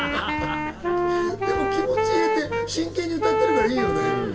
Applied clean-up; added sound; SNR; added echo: none; Wind instrument, woodwind instrument; -2 dB; reverberation time 1.6 s.